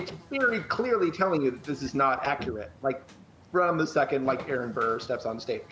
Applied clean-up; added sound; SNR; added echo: none; Buzz; 19 dB; none.